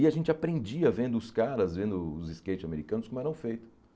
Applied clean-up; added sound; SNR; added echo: none; none; none; none.